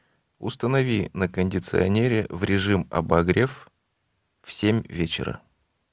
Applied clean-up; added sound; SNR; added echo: none; none; none; none.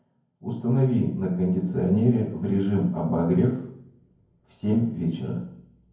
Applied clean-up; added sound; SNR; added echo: none; none; none; reverberation time 0.9 s.